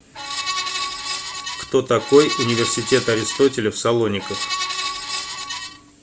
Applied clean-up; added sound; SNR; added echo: none; Screech; 6 dB; none.